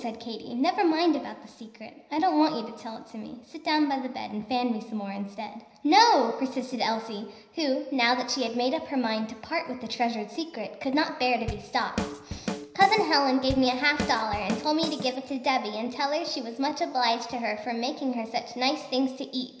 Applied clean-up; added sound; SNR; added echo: none; Drum / Drum kit; 8 dB; reverberation time 0.9 s.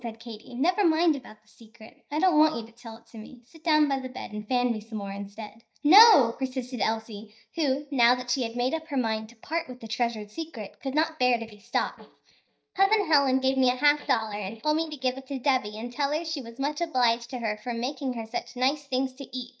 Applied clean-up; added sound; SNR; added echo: neural mask model DeepFilterNet 3.